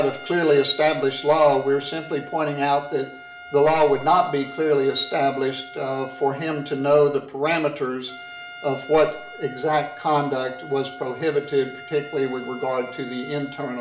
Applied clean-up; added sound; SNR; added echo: none; Trumpet; 17 dB; reverberation time 0.4 s.